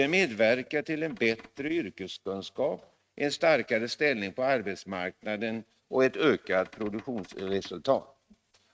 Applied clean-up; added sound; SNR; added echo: neural mask model RNNoise.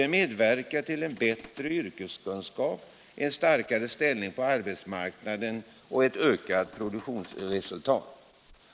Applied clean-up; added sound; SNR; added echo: neural mask model Resemble Enhance denoiser.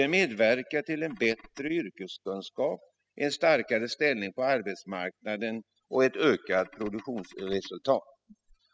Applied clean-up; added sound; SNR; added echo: classical method spectral subtraction.